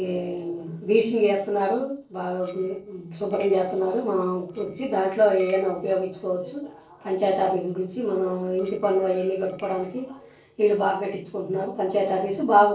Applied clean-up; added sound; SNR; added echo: neural separator model SepFormer DNS4.